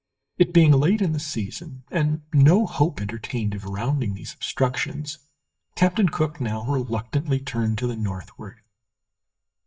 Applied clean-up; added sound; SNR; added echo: neural mask model DeepFilterNet 3.